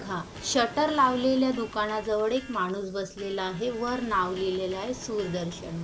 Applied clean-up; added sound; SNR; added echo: none; Waves, surf + Electric guitar; 16 dB; none.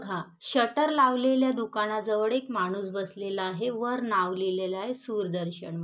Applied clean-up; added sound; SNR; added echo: none; none; none; none.